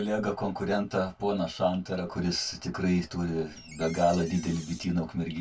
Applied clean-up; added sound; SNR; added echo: none; Door; 18 dB; reverberation time 0.1 s.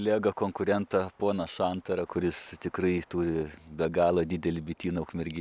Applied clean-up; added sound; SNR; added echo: none; none; none; none.